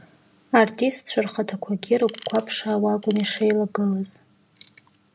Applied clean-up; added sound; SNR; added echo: none; Tools; 15 dB; none.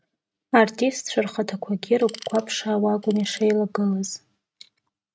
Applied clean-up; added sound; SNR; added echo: neural mask model RNNoise.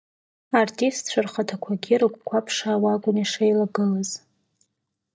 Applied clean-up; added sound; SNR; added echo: neural mask model DeepFilterNet 3.